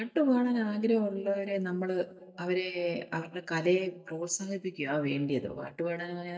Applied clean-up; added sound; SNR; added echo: neural mask model DeepFilterNet 3.